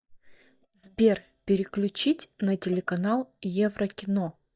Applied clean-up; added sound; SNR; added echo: neural mask model DeepFilterNet 3.